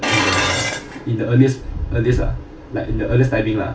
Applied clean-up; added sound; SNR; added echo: none; Dishes, pots, and pans; 6 dB; reverberation time 0.2 s.